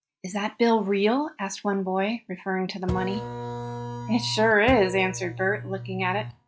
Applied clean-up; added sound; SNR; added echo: classical method log-MMSE.